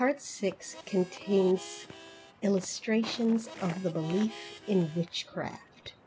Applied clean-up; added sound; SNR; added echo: none; Harmonica + Walk, footsteps; 16 dB; none.